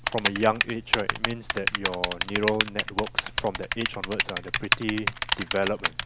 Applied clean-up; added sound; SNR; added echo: none; Typing; -1 dB; none.